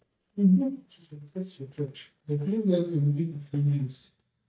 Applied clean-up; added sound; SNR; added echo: neural mask model DeepFilterNet 3.